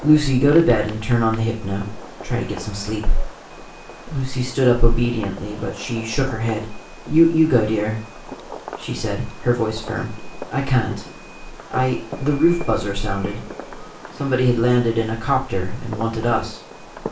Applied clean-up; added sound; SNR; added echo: none; Fireworks; 16 dB; reverberation time 0.3 s.